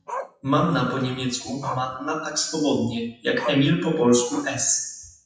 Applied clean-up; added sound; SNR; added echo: classical method WPE with log-MMSE.